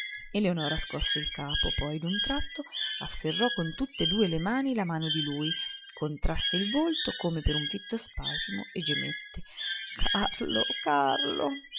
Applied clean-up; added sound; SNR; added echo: classical method log-MMSE.